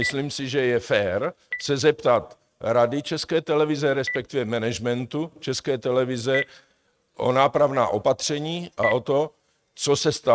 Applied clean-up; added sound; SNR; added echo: neural mask model RNNoise.